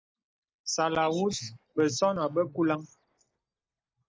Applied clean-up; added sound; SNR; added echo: neural mask model DeepFilterNet 3.